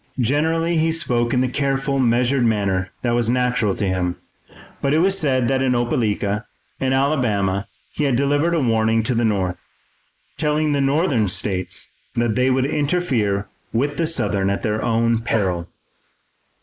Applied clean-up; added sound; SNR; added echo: neural mask model Resemble Enhance denoiser.